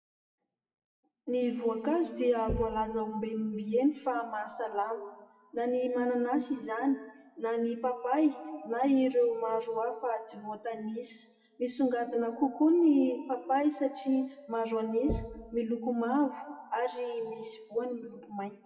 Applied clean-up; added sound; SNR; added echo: classical method WPE with log-MMSE.